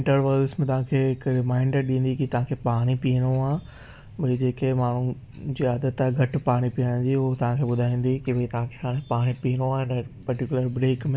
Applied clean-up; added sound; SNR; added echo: none; none; none; none.